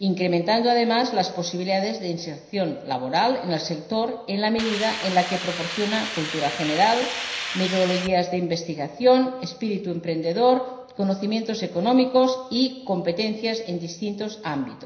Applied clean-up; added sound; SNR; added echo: none; Hiss; 7 dB; reverberation time 0.9 s.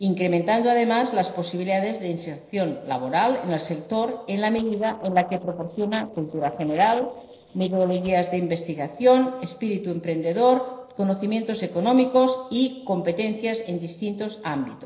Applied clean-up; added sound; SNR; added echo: neural separator model SepFormer DNS4.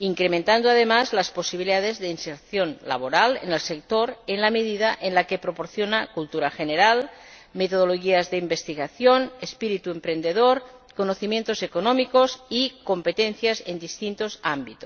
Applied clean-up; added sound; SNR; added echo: none; none; none; none.